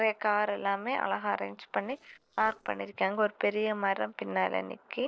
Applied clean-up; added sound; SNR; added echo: neural separator model SepFormer DNS4.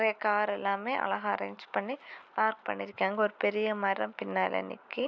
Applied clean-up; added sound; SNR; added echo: none; none; none; none.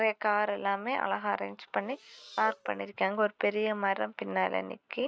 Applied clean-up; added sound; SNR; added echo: neural mask model RNNoise.